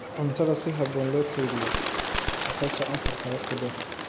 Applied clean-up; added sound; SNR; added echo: none; Bird; 1 dB; none.